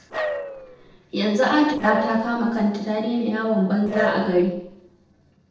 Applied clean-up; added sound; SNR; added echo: neural separator model SepFormer DNS4.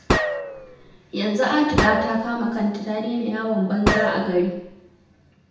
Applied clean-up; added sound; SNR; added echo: none; Gunshot, gunfire; 3 dB; reverberation time 0.8 s.